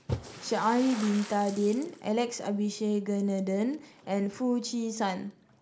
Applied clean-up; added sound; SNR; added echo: none; Splash, splatter; 15 dB; none.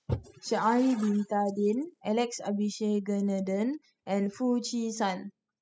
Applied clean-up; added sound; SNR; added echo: classical method spectral subtraction.